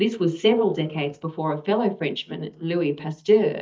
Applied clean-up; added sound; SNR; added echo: neural mask model DeepFilterNet 3.